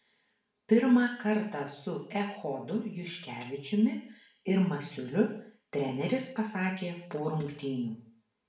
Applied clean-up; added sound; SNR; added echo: none; none; none; reverberation time 0.5 s.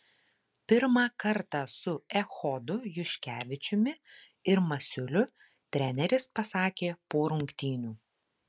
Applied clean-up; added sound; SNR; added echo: none; none; none; none.